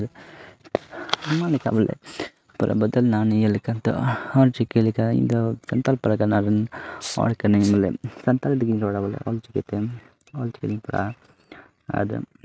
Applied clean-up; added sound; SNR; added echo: neural mask model RNNoise.